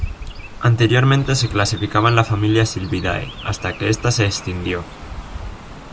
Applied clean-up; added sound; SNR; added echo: none; Chirp, tweet; 13 dB; none.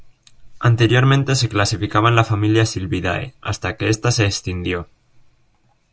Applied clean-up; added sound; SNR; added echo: none; none; none; none.